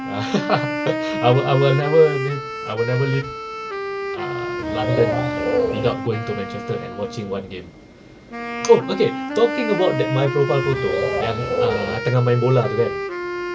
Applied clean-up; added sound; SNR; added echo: none; Bird + Wind instrument, woodwind instrument; 4 dB; none.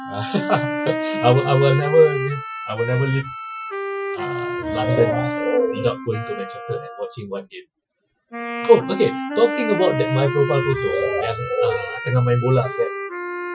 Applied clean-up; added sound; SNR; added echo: classical method Wiener filter.